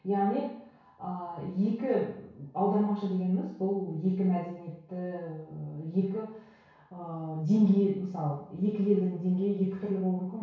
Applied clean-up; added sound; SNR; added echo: none; none; none; reverberation time 0.6 s.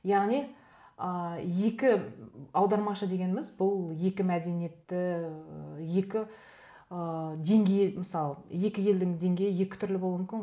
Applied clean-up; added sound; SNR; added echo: none; none; none; none.